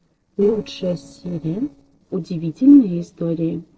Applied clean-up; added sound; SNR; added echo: neural separator model SepFormer DNS4.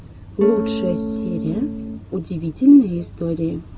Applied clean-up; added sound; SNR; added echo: none; Electric guitar / Strum; 5 dB; none.